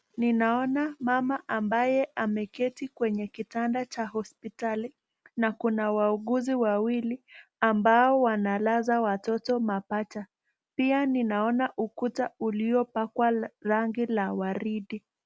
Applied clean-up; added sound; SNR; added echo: none; none; none; none.